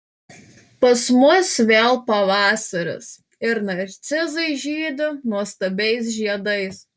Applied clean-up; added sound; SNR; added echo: none; none; none; none.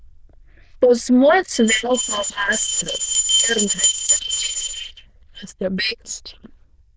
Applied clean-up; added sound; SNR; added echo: neural diffusion model UNIVERSE++.